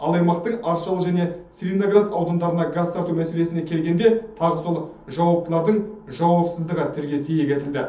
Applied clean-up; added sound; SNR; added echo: none; none; none; reverberation time 0.7 s.